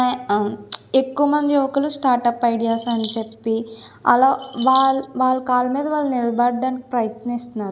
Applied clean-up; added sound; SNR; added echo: none; Bird vocalization, bird call, bird song; 9 dB; none.